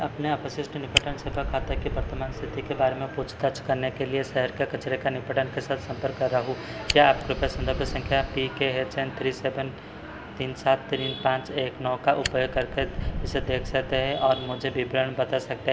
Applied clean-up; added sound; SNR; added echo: none; Fire; 9 dB; none.